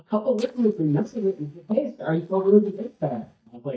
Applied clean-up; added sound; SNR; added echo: neural mask model DeepFilterNet 3.